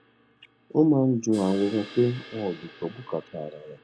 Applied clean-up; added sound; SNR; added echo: none; Crash cymbal; 20 dB; none.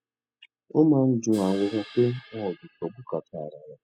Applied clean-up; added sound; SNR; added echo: classical method spectral subtraction.